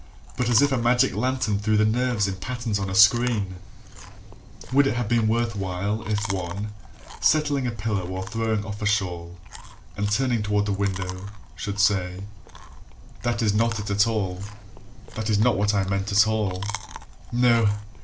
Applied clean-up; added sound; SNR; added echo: none; Chewing, mastication; 18 dB; none.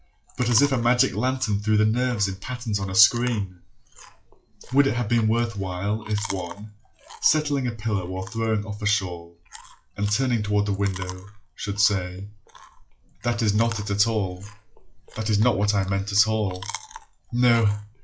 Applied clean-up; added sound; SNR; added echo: classical method log-MMSE.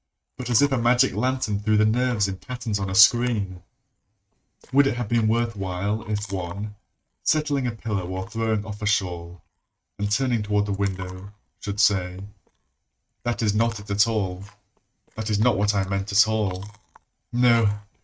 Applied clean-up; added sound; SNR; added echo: neural mask model RNNoise.